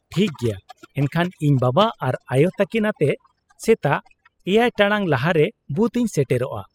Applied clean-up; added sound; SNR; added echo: classical method spectral subtraction.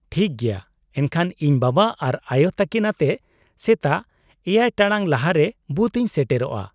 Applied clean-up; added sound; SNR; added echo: none; none; none; none.